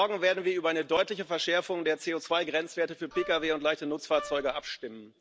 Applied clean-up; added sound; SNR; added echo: none; Wind instrument, woodwind instrument; 15 dB; none.